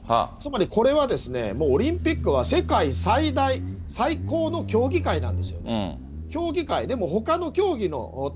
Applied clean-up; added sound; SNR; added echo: none; Motorcycle; 8 dB; none.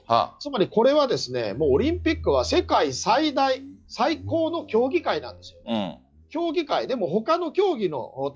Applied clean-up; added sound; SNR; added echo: classical method log-MMSE.